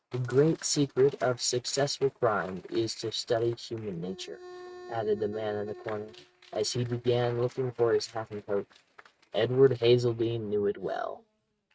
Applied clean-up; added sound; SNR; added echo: neural mask model RNNoise.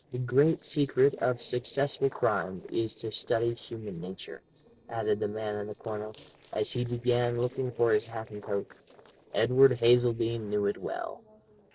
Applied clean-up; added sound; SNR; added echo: neural separator model SepFormer DNS4.